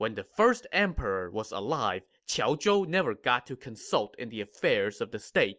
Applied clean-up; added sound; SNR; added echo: none; none; none; none.